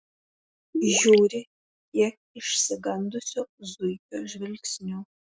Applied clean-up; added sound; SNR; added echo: classical method spectral subtraction.